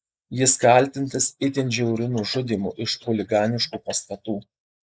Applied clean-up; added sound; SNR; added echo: neural mask model Resemble Enhance denoiser.